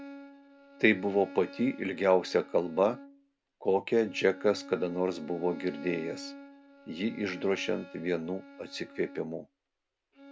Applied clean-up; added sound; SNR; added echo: none; Bowed string instrument; 17 dB; none.